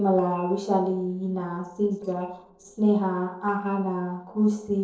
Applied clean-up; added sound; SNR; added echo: neural separator model SepFormer DNS4.